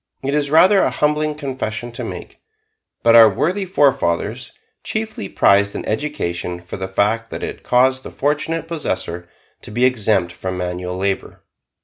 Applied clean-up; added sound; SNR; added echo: none; none; none; none.